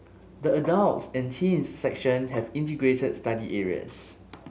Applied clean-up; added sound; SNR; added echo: none; Tap; 19 dB; none.